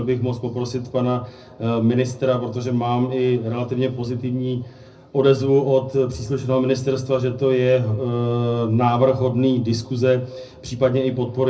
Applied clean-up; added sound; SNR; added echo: none; none; none; reverberation time 0.4 s.